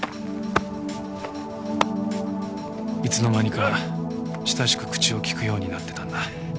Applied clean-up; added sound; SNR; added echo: none; none; none; none.